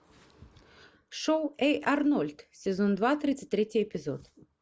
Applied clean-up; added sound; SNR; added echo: none; none; none; none.